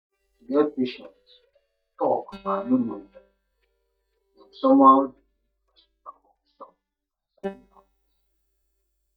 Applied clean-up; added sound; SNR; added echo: neural mask model DeepFilterNet 3.